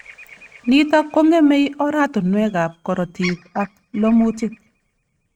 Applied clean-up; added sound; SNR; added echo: neural mask model RNNoise.